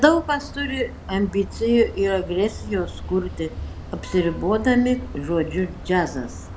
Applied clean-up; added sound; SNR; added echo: none; Vehicle horn, car horn, honking; 12 dB; none.